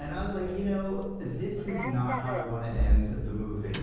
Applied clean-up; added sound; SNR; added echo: none; Sliding door; 0 dB; reverberation time 1.3 s.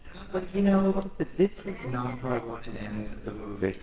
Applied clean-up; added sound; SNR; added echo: neural separator model SepFormer WHAMR!.